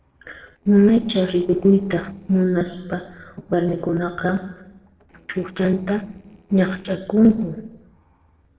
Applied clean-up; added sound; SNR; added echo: neural separator model SepFormer DNS4.